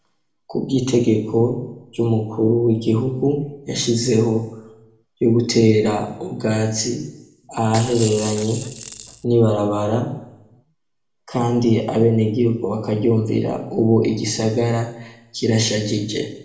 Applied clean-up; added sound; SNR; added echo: none; Rattle / Rattle (instrument); 12 dB; reverberation time 0.7 s.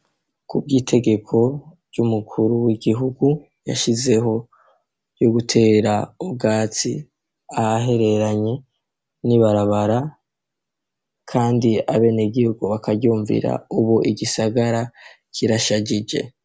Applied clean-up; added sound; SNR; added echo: none; none; none; none.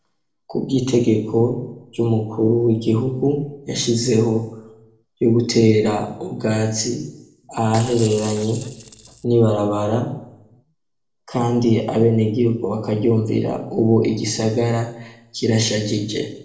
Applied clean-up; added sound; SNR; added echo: neural separator model SepFormer DNS4.